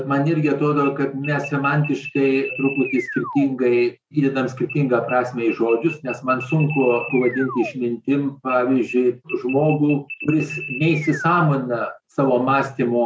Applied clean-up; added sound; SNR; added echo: none; Alarm; 13 dB; none.